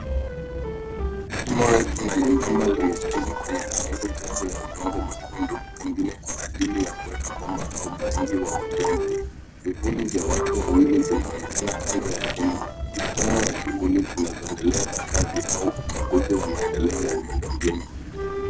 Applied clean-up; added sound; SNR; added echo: neural separator model SepFormer DNS4.